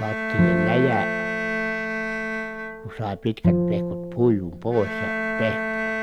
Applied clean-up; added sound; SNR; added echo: none; Bowed string instrument + Bowed string instrument; -2 dB; none.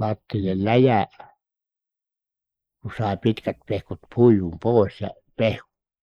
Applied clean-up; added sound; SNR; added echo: neural mask model Resemble Enhance denoiser.